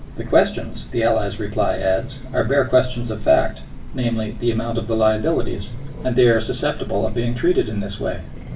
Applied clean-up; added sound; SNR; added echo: none; Train; 13 dB; reverberation time 0.3 s.